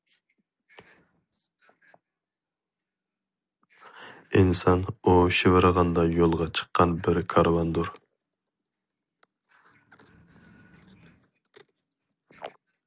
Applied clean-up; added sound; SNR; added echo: none; none; none; none.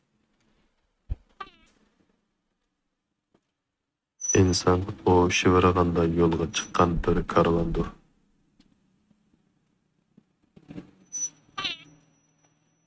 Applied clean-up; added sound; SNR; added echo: neural mask model RNNoise.